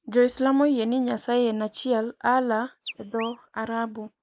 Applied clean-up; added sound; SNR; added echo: neural mask model Resemble Enhance denoiser.